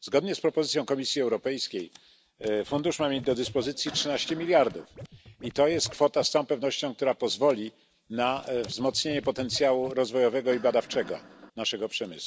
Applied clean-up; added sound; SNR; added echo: none; Scratching (performance technique) + Cough; 17 dB; none.